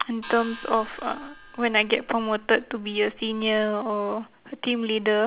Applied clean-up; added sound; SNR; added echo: none; Gong; 19 dB; none.